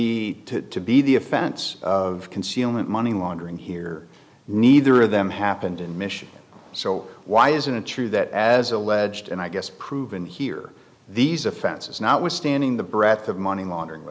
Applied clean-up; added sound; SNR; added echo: none; none; none; none.